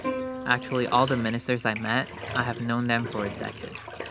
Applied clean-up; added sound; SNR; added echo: none; Plucked string instrument + Bathtub (filling or washing); 8 dB; none.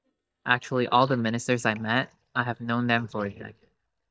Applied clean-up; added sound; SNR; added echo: neural mask model DeepFilterNet 3.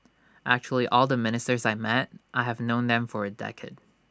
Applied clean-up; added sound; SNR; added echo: none; none; none; none.